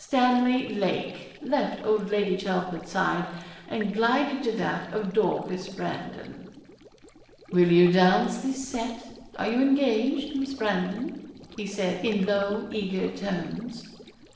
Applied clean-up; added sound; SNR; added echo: neural separator model SepFormer DNS4.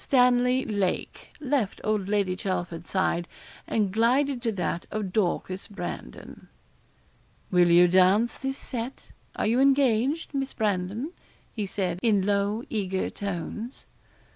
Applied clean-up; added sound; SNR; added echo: none; none; none; none.